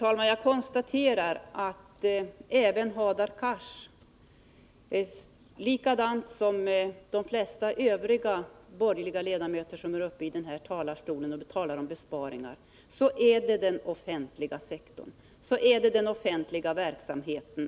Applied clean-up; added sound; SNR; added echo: none; none; none; none.